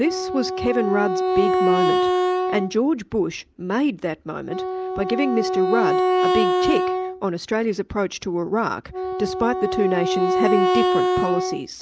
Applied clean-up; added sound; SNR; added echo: none; Wind instrument, woodwind instrument; -1 dB; none.